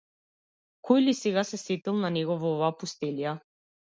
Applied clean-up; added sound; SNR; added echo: none; none; none; none.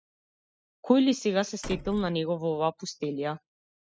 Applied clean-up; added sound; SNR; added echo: classical method spectral subtraction.